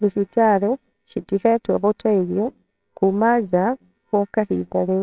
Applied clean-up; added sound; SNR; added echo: neural separator model SepFormer WHAMR!.